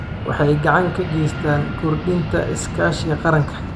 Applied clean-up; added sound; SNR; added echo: none; Fixed-wing aircraft, airplane; 7 dB; none.